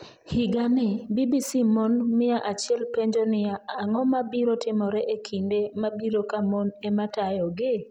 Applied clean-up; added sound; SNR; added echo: none; none; none; none.